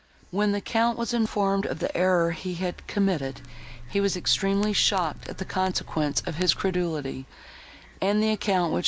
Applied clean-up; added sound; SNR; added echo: none; Crackle; 13 dB; none.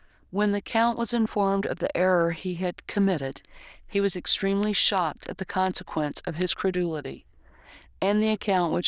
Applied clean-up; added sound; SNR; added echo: neural diffusion model UNIVERSE++.